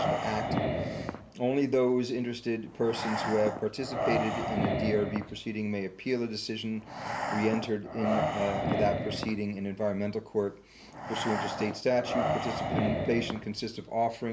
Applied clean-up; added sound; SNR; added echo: none; Breathing; 3 dB; none.